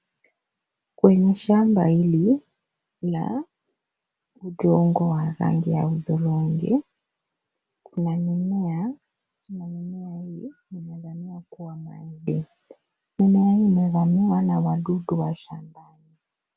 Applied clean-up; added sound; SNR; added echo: none; none; none; none.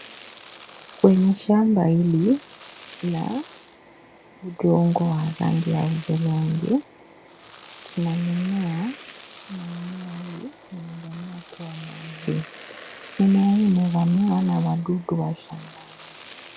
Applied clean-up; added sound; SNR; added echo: none; Domestic sounds, home sounds; 20 dB; none.